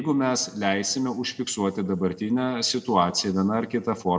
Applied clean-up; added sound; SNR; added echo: none; none; none; reverberation time 0.7 s.